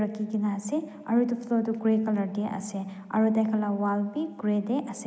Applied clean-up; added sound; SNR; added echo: none; none; none; none.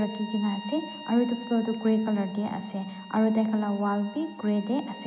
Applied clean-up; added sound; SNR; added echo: none; Bowed string instrument; 17 dB; none.